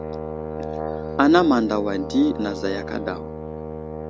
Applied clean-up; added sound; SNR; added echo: none; Brass instrument; 7 dB; none.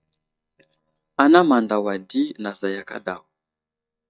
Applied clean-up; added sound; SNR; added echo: neural mask model DeepFilterNet 3.